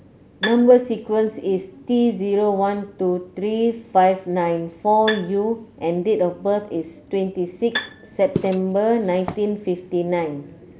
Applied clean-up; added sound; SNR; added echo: none; Bowed string instrument + Walk, footsteps; 11 dB; none.